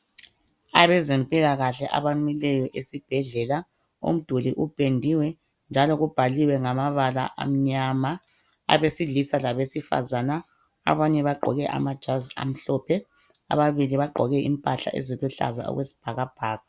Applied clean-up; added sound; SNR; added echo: none; none; none; none.